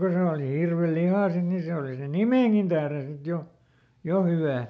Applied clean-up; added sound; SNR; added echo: none; none; none; none.